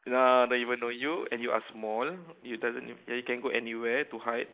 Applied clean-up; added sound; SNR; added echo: neural mask model Resemble Enhance denoiser.